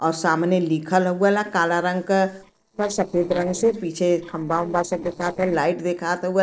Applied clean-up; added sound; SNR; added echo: neural separator model SepFormer DNS4.